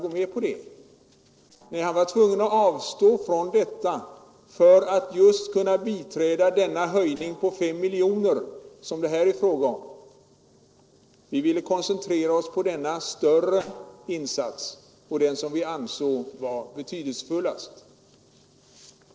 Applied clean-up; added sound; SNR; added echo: neural separator model SepFormer DNS4.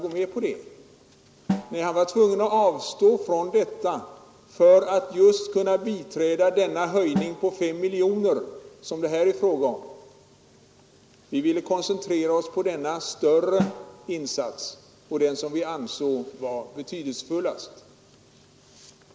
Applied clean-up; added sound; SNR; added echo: none; Snare drum; 12 dB; none.